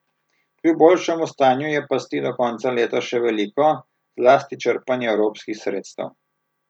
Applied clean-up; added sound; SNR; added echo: none; none; none; none.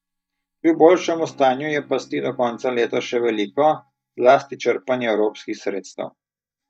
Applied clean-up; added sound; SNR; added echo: neural mask model DeepFilterNet 3.